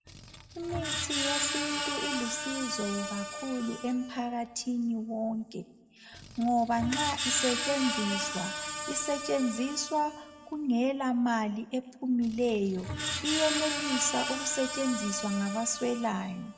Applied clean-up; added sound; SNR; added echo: none; Screech; 5 dB; reverberation time 0.9 s.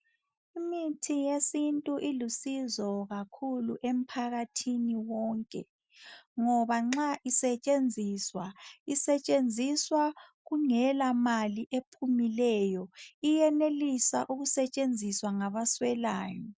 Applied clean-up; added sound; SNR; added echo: none; none; none; none.